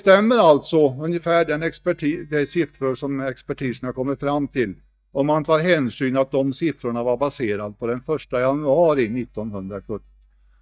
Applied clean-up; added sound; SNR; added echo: neural mask model DeepFilterNet 3.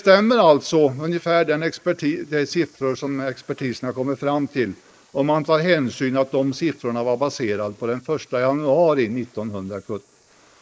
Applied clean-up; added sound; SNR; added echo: neural mask model Resemble Enhance denoiser.